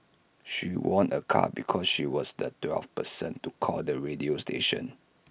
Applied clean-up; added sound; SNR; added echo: none; none; none; none.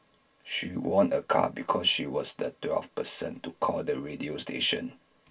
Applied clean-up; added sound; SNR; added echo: none; none; none; reverberation time 0.1 s.